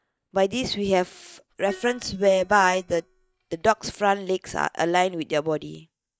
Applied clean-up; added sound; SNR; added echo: neural mask model DeepFilterNet 3.